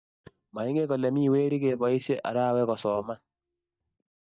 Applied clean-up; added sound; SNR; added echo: neural mask model DeepFilterNet 3.